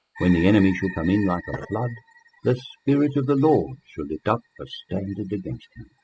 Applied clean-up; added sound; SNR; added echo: classical method spectral subtraction.